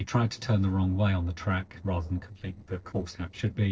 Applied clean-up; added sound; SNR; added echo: neural separator model SepFormer DNS4.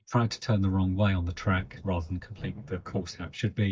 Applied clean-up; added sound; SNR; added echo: neural mask model DeepFilterNet 3.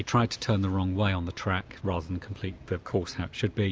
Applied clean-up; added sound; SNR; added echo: none; none; none; none.